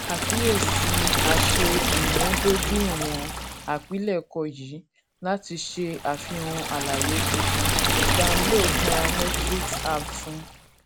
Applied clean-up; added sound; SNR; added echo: none; Liquid; -4 dB; none.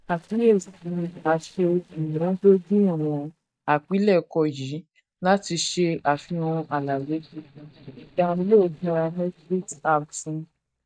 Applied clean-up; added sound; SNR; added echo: neural mask model DeepFilterNet 3.